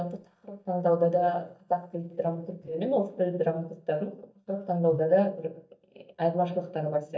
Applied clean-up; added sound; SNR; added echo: neural mask model DeepFilterNet 3.